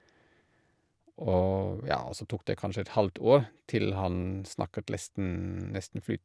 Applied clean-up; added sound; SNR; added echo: none; none; none; none.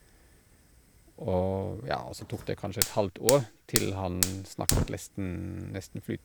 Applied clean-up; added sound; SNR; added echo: none; Fire; 3 dB; none.